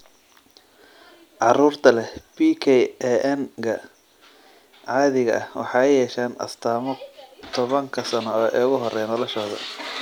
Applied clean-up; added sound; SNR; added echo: none; none; none; none.